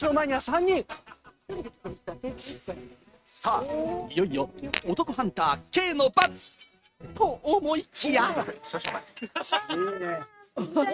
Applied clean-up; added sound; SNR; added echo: neural mask model RNNoise.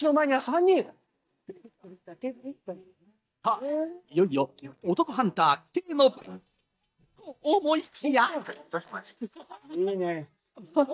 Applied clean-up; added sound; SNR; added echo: neural mask model DeepFilterNet 3.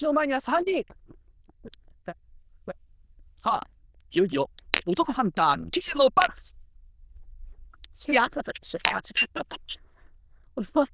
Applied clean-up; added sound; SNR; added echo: neural diffusion model UNIVERSE++.